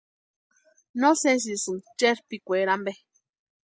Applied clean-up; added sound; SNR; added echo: none; none; none; none.